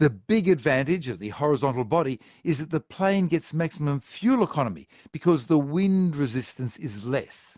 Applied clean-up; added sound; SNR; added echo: none; none; none; none.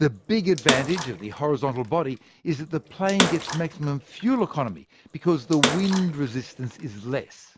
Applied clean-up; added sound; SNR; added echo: none; Bathtub (filling or washing) / Water / Splash, splatter; 5 dB; none.